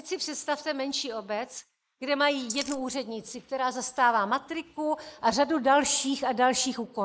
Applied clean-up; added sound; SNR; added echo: neural mask model Resemble Enhance denoiser.